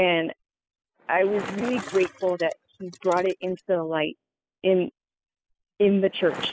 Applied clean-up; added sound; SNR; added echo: classical method spectral subtraction.